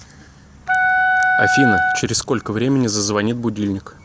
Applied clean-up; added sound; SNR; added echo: none; Wind instrument, woodwind instrument; -4 dB; none.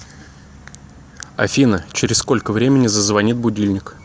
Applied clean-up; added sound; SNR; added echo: none; none; none; none.